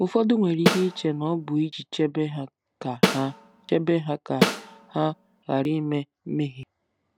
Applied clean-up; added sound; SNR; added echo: none; Snare drum; 1 dB; none.